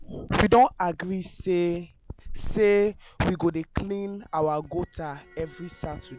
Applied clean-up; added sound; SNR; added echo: none; Crackle; 15 dB; none.